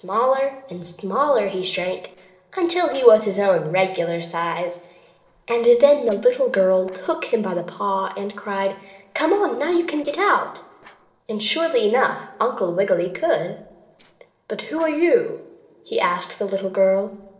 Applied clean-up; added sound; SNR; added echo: neural separator model SepFormer DNS4.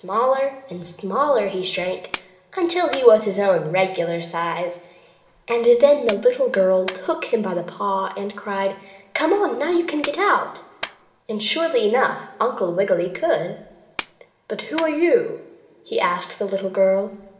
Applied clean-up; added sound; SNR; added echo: none; Clapping; 20 dB; reverberation time 1.0 s.